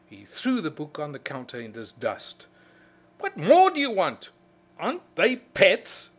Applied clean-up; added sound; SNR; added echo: none; none; none; none.